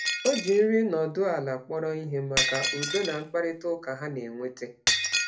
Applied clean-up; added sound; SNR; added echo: none; Shatter; 4 dB; reverberation time 0.3 s.